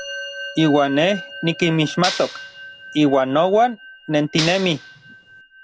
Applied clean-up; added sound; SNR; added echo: none; Clapping + Musical instrument; 12 dB; none.